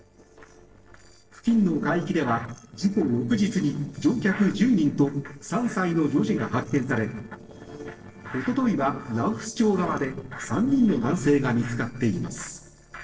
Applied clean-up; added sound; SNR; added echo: neural separator model SepFormer DNS4.